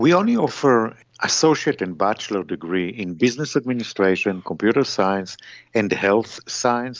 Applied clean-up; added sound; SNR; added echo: neural mask model Resemble Enhance denoiser.